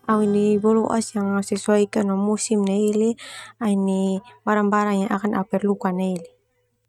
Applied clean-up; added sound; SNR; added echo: neural mask model RNNoise.